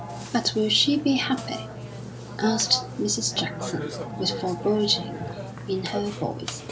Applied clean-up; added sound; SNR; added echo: none; Burping, eructation; 8 dB; none.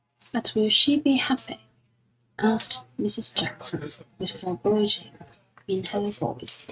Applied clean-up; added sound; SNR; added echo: neural mask model RNNoise.